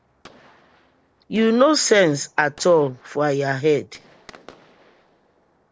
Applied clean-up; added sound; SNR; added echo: neural separator model SepFormer DNS4.